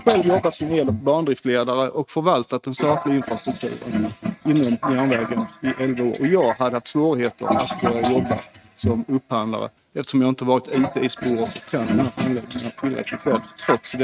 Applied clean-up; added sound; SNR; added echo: neural mask model RNNoise.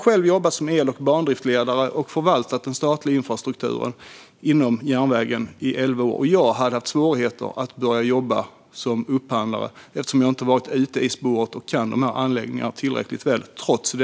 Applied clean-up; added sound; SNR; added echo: none; none; none; none.